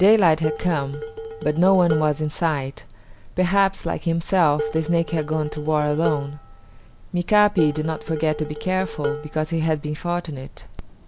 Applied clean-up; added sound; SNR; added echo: none; Dishes, pots, and pans; 10 dB; none.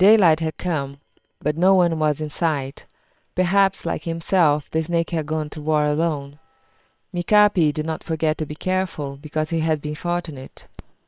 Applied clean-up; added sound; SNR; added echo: neural separator model SepFormer WHAM!.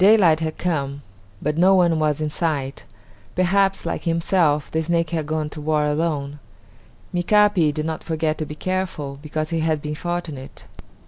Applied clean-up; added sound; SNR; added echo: none; none; none; none.